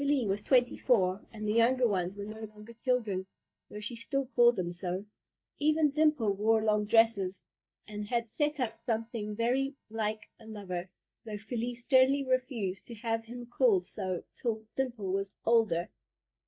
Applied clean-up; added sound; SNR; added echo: neural mask model DeepFilterNet 3.